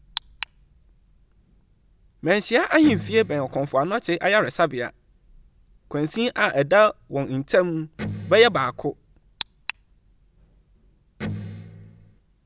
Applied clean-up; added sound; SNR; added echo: none; Electric guitar; 10 dB; none.